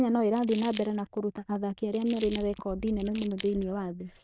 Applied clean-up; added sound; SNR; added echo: neural diffusion model UNIVERSE++.